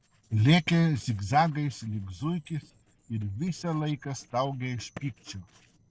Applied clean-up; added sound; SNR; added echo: neural separator model SepFormer DNS4.